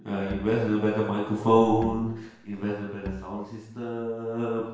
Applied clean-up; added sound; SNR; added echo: none; Bowed string instrument; 14 dB; reverberation time 0.7 s.